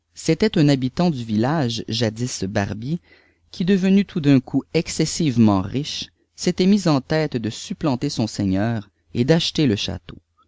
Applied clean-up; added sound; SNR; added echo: none; none; none; none.